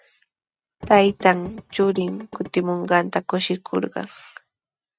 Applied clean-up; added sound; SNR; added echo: neural mask model RNNoise.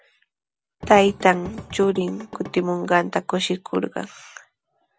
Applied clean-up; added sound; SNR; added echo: none; Drum / Drum kit; 15 dB; none.